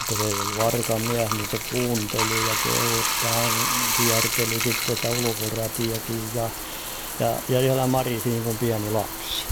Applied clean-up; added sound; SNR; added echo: none; Bathtub (filling or washing); 1 dB; none.